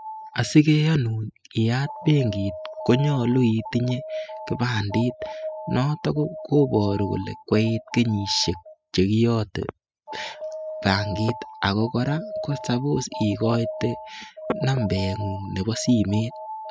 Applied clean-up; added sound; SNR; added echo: classical method spectral subtraction.